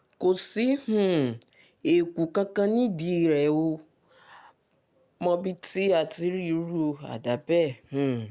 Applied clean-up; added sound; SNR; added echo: none; none; none; none.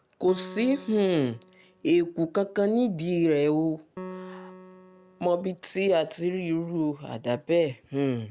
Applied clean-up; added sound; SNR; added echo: none; Piano; 19 dB; none.